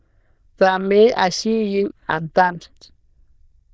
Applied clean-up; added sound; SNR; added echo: neural diffusion model UNIVERSE++.